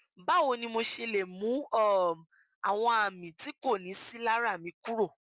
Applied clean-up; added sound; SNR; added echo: none; none; none; none.